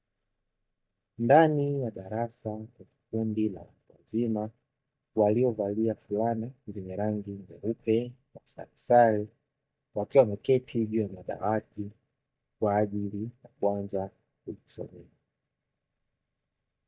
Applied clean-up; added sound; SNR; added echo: neural mask model DeepFilterNet 3.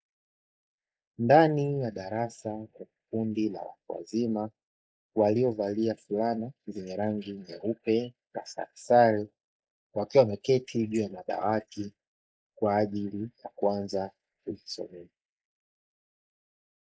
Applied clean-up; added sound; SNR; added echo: neural mask model Resemble Enhance denoiser.